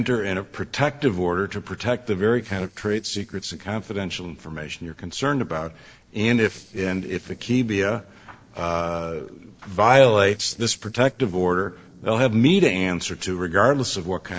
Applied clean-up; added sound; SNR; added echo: neural separator model SepFormer DNS4.